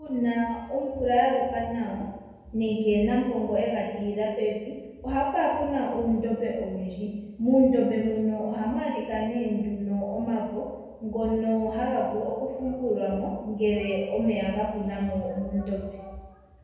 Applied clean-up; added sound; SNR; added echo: none; none; none; reverberation time 1.2 s.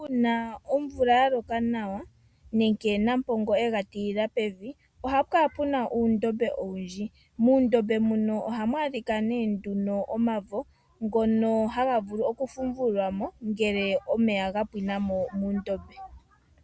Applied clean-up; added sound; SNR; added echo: none; none; none; none.